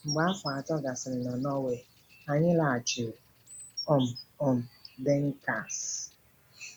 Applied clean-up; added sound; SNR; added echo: none; Insect; 17 dB; none.